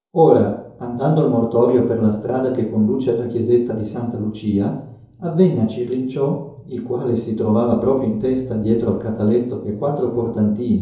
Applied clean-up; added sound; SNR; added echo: none; none; none; reverberation time 2.8 s.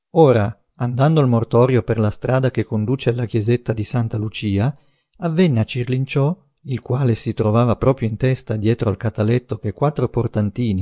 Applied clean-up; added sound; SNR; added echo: none; none; none; none.